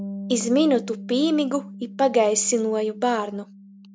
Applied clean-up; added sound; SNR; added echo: none; Bass guitar; 14 dB; none.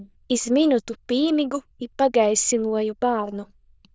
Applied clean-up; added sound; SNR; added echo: neural diffusion model UNIVERSE++.